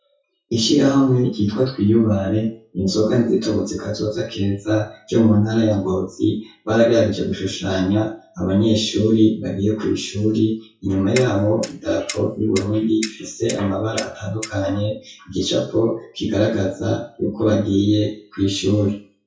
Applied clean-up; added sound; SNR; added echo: classical method WPE with log-MMSE.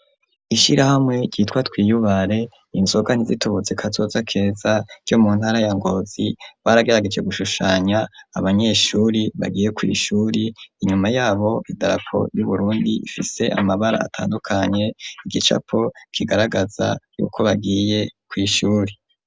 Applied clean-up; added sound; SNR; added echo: none; none; none; none.